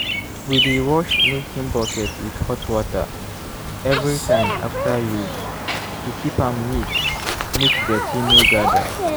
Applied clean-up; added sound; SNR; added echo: none; Bird vocalization, bird call, bird song; -2 dB; none.